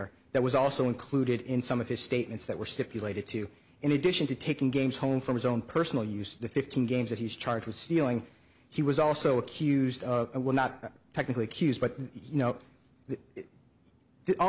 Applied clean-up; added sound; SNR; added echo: none; none; none; none.